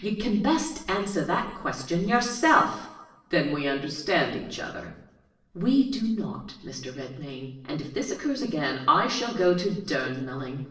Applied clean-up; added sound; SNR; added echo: none; none; none; reverberation time 0.8 s.